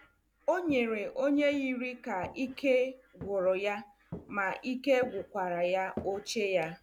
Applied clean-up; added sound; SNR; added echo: none; Walk, footsteps; 19 dB; none.